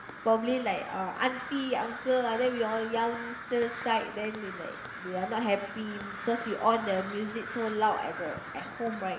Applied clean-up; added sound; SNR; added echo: none; Crow; 10 dB; reverberation time 1.8 s.